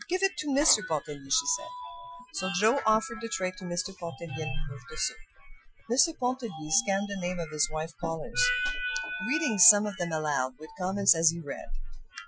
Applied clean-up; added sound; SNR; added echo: classical method Wiener filter.